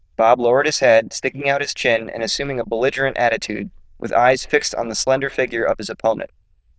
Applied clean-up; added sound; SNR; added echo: neural diffusion model UNIVERSE++.